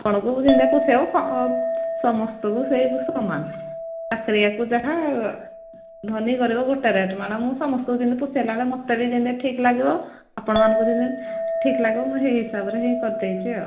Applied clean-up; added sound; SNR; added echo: none; Chink, clink; 5 dB; reverberation time 0.4 s.